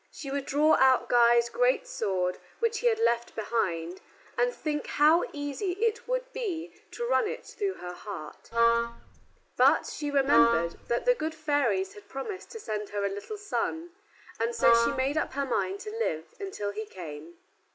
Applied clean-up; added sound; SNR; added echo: none; Wind instrument, woodwind instrument; 0 dB; none.